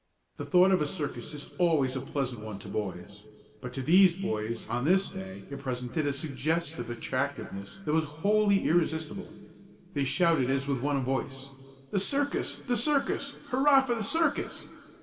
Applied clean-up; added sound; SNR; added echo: none; none; none; reverberation time 2.8 s.